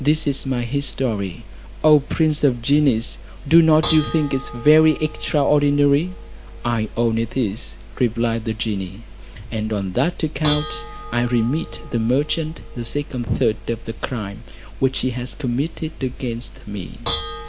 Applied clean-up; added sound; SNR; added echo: none; Dishes, pots, and pans / Bell; 10 dB; none.